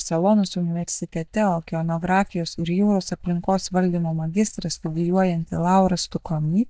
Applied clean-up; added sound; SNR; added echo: neural mask model DeepFilterNet 3.